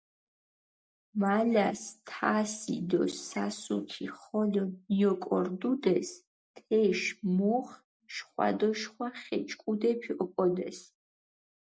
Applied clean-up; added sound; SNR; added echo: none; none; none; none.